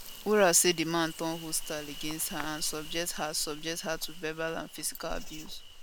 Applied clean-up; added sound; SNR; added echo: none; Insect; 10 dB; none.